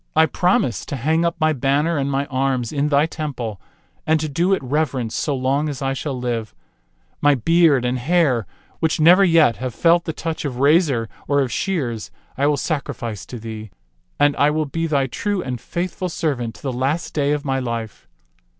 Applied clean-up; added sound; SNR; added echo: none; none; none; none.